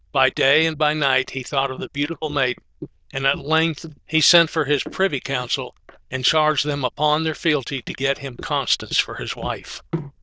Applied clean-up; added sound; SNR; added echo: neural diffusion model UNIVERSE++.